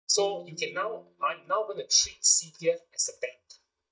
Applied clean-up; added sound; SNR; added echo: neural mask model DeepFilterNet 3.